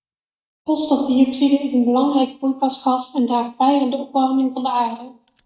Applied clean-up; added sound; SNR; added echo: neural mask model DeepFilterNet 3.